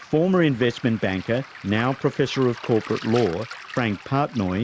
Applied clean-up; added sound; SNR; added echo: none; Waves, surf; 17 dB; none.